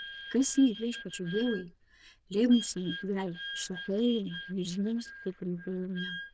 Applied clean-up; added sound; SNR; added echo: neural diffusion model UNIVERSE++.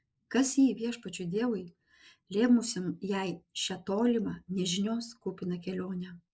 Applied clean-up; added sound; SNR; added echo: neural mask model Resemble Enhance denoiser.